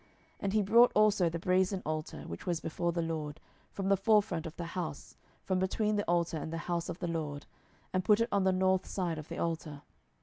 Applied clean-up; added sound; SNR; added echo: none; none; none; none.